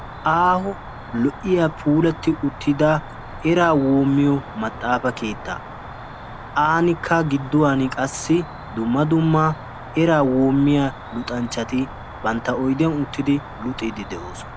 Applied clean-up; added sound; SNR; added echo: none; Cricket; 14 dB; none.